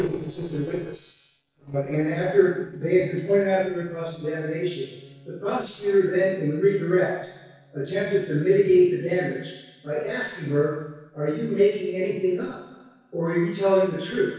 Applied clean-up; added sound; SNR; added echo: neural separator model SepFormer DNS4.